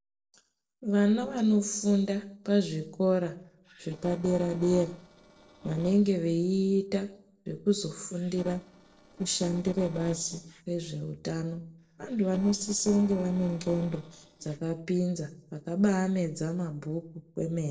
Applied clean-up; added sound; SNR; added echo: neural separator model SepFormer DNS4.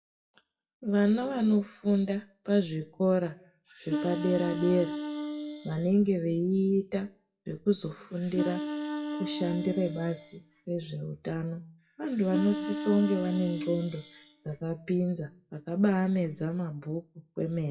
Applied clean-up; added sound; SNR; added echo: classical method WPE with log-MMSE.